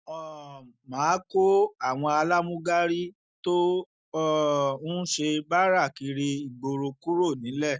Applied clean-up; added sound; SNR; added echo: none; none; none; none.